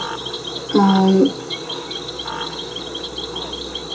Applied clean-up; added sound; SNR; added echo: none; Cricket / Frog; 9 dB; reverberation time 0.2 s.